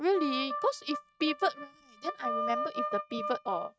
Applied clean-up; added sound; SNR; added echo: neural mask model RNNoise.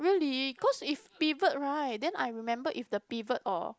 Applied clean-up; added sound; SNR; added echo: neural mask model Resemble Enhance denoiser.